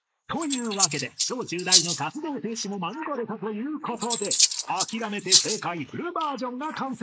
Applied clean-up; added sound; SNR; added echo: neural mask model Resemble Enhance denoiser.